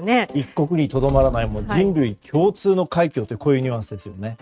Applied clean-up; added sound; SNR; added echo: neural mask model RNNoise.